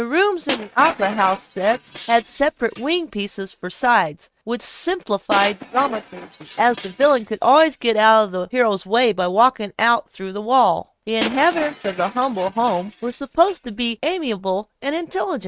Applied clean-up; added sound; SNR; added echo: neural mask model RNNoise.